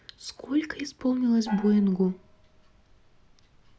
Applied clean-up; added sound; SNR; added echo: none; Gong; 17 dB; none.